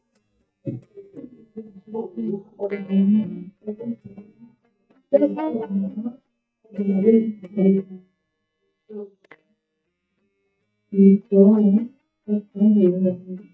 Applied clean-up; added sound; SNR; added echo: neural mask model DeepFilterNet 3.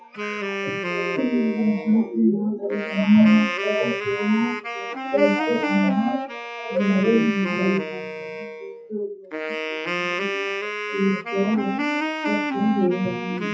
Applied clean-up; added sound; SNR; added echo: classical method WPE with log-MMSE.